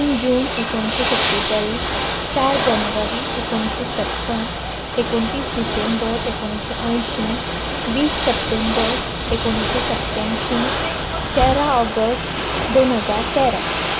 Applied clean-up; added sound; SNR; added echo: none; Ocean / Boat, Water vehicle; 0 dB; none.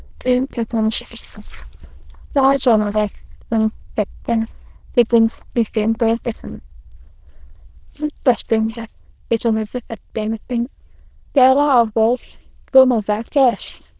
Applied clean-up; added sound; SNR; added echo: neural diffusion model UNIVERSE++.